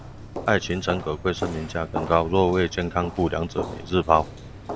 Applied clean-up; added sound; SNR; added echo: none; Walk, footsteps; 11 dB; none.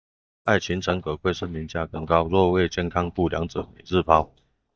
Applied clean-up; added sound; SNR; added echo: neural mask model DeepFilterNet 3.